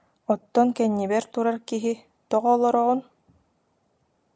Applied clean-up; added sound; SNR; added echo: none; none; none; none.